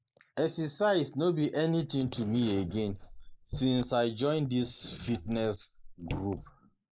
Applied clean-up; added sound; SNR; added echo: neural mask model Resemble Enhance denoiser.